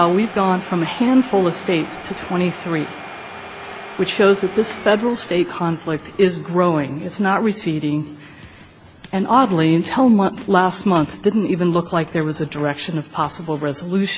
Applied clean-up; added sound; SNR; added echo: none; Domestic sounds, home sounds; 18 dB; none.